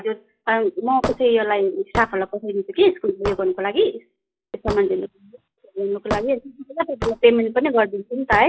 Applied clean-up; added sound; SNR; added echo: classical method log-MMSE.